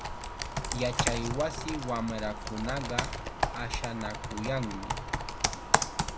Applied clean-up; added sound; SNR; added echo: none; Computer keyboard; -3 dB; none.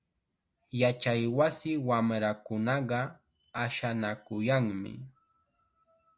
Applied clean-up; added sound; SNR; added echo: none; none; none; none.